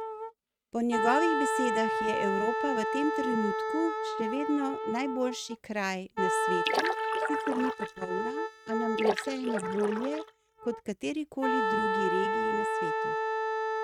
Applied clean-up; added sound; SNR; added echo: neural mask model RNNoise.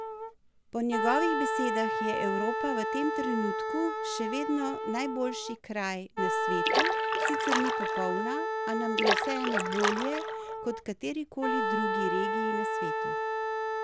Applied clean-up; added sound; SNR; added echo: none; Splash, splatter + Wind instrument, woodwind instrument; -3 dB; none.